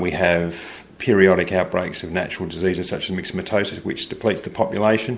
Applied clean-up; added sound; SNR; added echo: none; none; none; none.